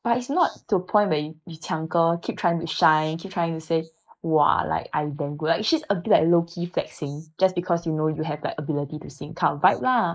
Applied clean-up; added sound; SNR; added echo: neural mask model Resemble Enhance denoiser.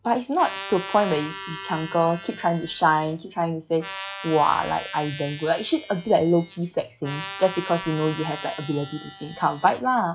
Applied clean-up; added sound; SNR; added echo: classical method log-MMSE.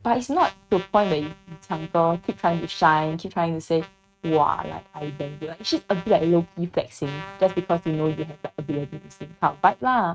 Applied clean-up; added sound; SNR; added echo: neural mask model RNNoise.